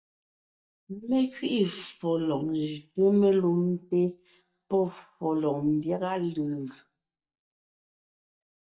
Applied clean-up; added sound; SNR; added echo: neural mask model DeepFilterNet 3.